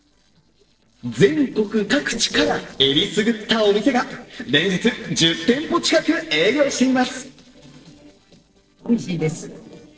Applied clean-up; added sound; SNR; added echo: neural separator model SepFormer DNS4.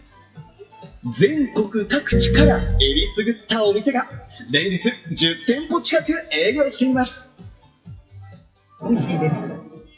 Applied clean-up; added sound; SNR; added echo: classical method WPE with log-MMSE.